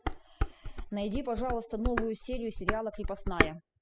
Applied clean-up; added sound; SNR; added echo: classical method spectral subtraction.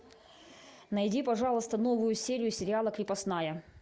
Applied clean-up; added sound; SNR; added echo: none; none; none; none.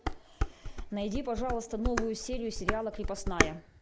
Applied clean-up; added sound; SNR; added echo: none; Dishes, pots, and pans; -1 dB; none.